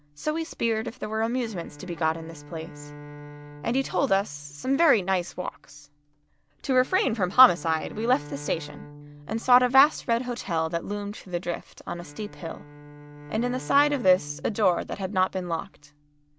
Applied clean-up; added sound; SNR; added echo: none; Bowed string instrument; 18 dB; none.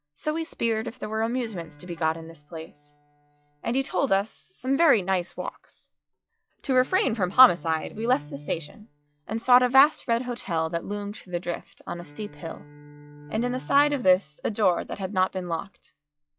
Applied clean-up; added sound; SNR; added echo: classical method log-MMSE.